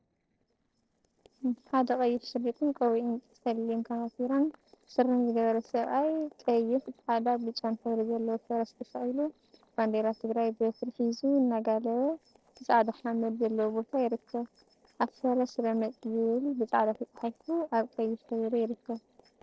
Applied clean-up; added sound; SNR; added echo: neural separator model SepFormer DNS4.